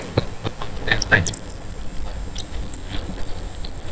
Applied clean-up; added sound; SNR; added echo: neural mask model DeepFilterNet 3.